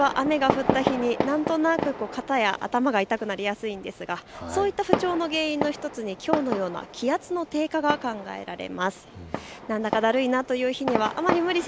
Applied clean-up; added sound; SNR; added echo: none; Fireworks; 6 dB; none.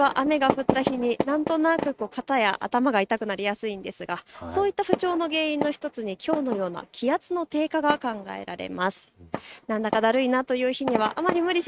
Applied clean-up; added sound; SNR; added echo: neural mask model RNNoise.